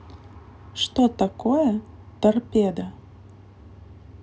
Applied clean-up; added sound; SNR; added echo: none; none; none; none.